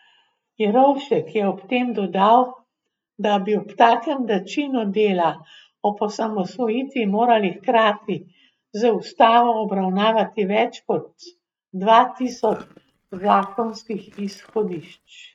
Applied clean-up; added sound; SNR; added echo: neural mask model RNNoise.